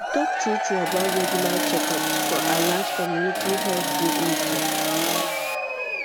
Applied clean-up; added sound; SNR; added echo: none; Crowd / Cheering + Accelerating, revving, vroom; -4 dB; none.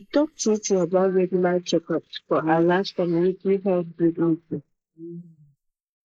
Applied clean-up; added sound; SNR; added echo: neural mask model Resemble Enhance denoiser.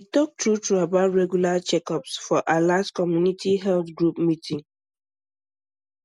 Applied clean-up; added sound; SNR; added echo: none; none; none; none.